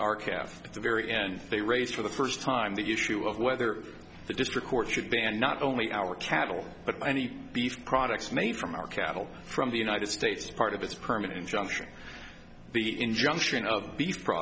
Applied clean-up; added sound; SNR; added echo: none; none; none; none.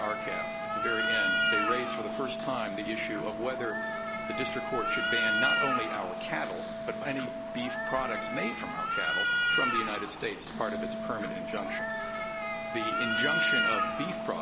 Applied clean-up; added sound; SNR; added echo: none; Cat + Organ; -4 dB; none.